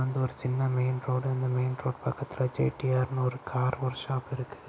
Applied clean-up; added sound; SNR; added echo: none; none; none; none.